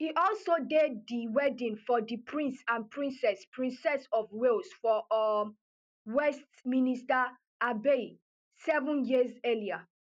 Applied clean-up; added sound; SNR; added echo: none; none; none; none.